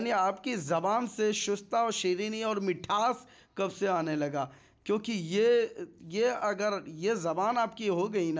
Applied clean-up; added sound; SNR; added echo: none; none; none; none.